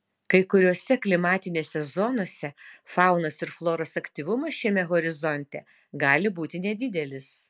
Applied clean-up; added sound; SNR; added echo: none; none; none; none.